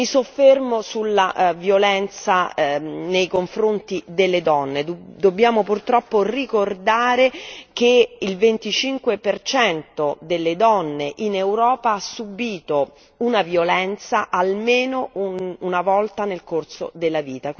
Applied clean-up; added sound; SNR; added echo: none; none; none; none.